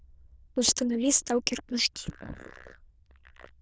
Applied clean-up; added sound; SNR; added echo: neural diffusion model UNIVERSE++.